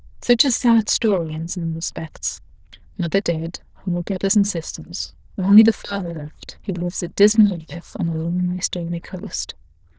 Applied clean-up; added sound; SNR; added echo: neural diffusion model UNIVERSE++.